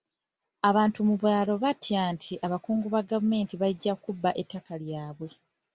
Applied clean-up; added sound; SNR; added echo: none; none; none; none.